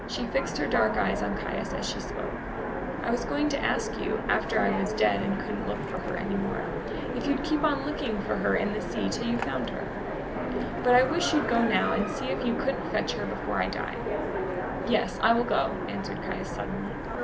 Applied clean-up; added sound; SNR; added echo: none; Train; 2 dB; none.